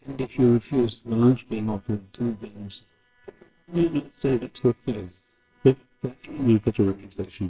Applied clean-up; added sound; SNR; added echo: neural separator model SepFormer WHAMR!.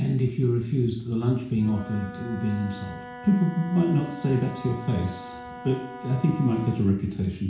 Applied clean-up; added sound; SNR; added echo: none; Wind instrument, woodwind instrument; 16 dB; reverberation time 0.6 s.